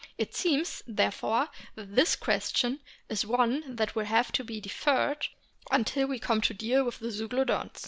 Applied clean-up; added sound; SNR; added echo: none; none; none; none.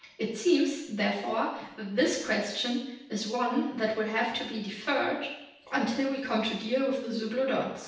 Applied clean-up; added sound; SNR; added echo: none; none; none; reverberation time 0.9 s.